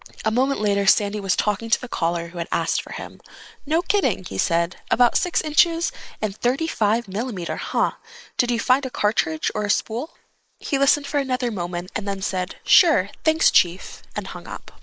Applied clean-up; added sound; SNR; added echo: neural mask model Resemble Enhance denoiser.